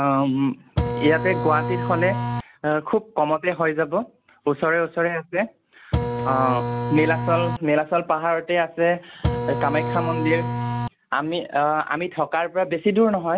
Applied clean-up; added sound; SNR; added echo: none; Printer; 2 dB; none.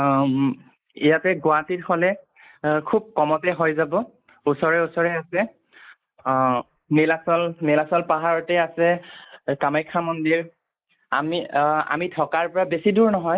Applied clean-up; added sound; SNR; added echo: neural mask model Resemble Enhance denoiser.